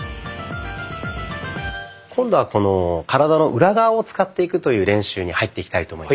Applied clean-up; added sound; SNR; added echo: none; none; none; none.